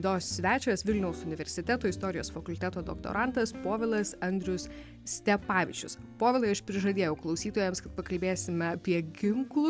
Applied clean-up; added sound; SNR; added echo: none; none; none; none.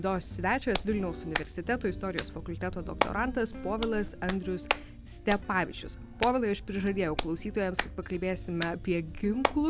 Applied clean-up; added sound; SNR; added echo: none; Hands; 6 dB; none.